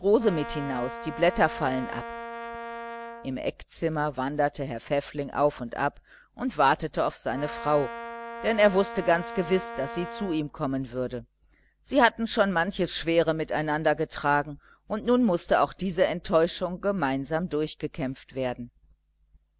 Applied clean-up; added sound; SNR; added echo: none; Brass instrument; 11 dB; none.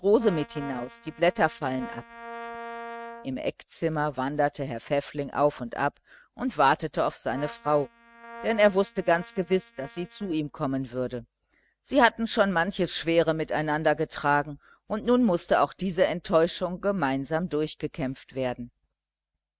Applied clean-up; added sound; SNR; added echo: neural mask model RNNoise.